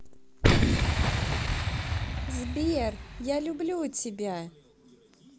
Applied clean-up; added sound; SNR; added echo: none; Boom; -5 dB; none.